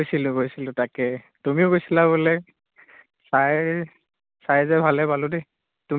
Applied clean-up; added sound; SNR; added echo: none; none; none; none.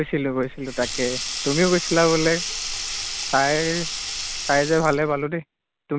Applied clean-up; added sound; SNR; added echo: none; Sink (filling or washing); 7 dB; none.